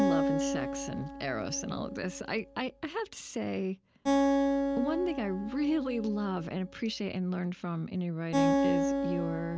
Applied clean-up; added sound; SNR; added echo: none; Acoustic guitar; -1 dB; none.